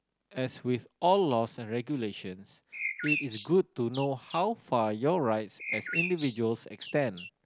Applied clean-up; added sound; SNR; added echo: none; Bird; 6 dB; none.